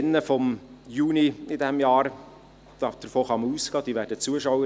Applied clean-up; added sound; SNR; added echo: none; none; none; none.